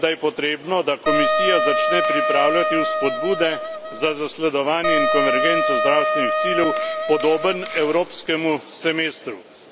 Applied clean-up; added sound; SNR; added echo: none; Wind instrument, woodwind instrument; -1 dB; none.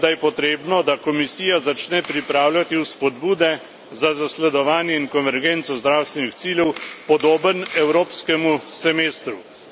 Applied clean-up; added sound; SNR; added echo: none; none; none; none.